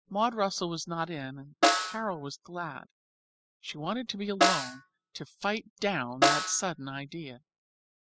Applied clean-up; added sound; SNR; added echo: classical method spectral subtraction.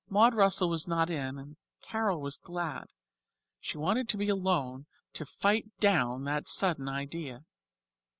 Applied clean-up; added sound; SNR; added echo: none; none; none; none.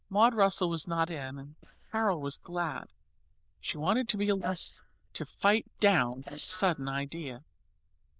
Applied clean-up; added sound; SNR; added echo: neural diffusion model UNIVERSE++.